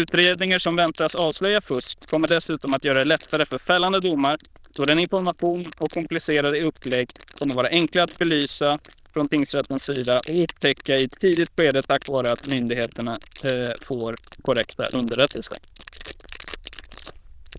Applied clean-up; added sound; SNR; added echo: neural diffusion model UNIVERSE++.